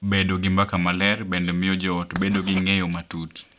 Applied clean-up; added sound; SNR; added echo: none; Writing; 15 dB; none.